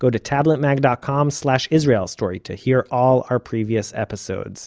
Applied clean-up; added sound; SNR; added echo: none; none; none; none.